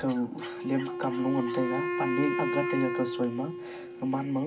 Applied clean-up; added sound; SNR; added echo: none; Wind instrument, woodwind instrument; 3 dB; reverberation time 0.2 s.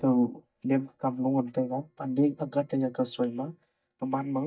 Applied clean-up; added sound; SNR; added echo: neural mask model DeepFilterNet 3.